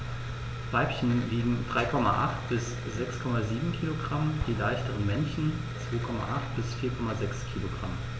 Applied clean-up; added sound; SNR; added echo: none; Explosion; 17 dB; none.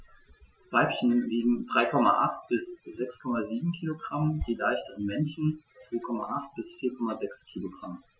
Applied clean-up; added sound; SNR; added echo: classical method Wiener filter.